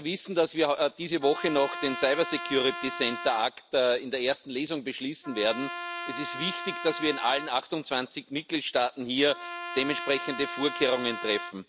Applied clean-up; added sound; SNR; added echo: none; Trumpet; 10 dB; none.